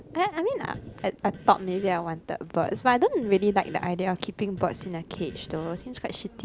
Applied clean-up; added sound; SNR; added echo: none; Thunder + Fart; 18 dB; none.